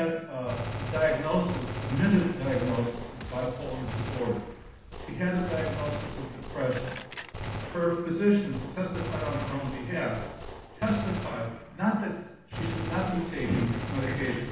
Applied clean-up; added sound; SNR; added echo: none; Gunshot, gunfire; 7 dB; reverberation time 0.9 s.